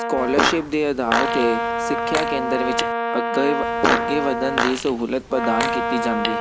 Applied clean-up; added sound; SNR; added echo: none; Fart + Brass instrument; -1 dB; none.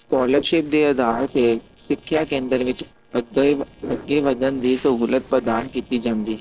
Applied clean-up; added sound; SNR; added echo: neural separator model SepFormer DNS4.